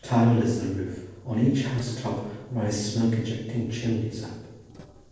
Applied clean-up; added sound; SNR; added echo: neural separator model SepFormer DNS4.